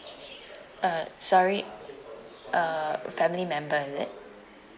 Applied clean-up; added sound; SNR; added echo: none; none; none; none.